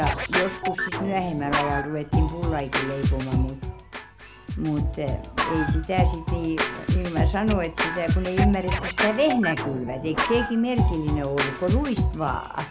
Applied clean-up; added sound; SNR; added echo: none; Scratching (performance technique); -1 dB; none.